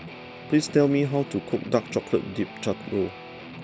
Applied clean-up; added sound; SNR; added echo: none; Guitar; 14 dB; none.